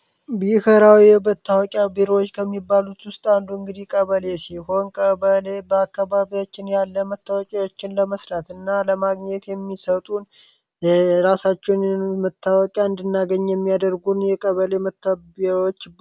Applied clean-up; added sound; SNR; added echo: none; none; none; none.